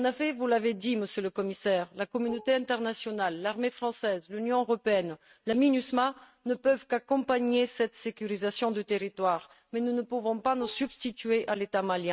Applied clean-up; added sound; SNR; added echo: neural mask model RNNoise.